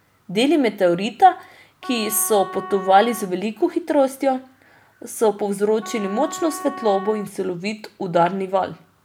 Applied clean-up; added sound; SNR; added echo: none; Wind instrument, woodwind instrument; 15 dB; none.